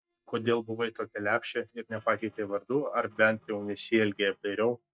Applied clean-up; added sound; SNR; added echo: neural mask model DeepFilterNet 3.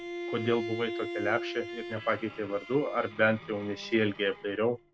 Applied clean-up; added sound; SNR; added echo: none; Bowed string instrument; 9 dB; none.